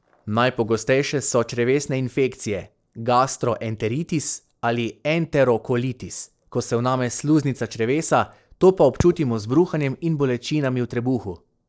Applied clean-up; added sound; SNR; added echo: neural separator model SepFormer DNS4.